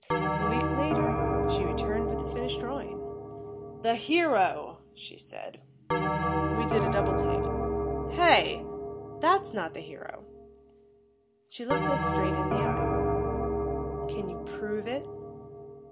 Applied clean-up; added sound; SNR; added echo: none; Bell; -2 dB; none.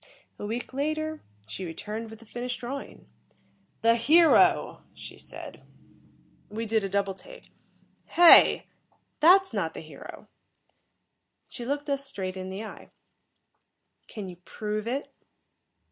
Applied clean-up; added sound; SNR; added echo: none; none; none; none.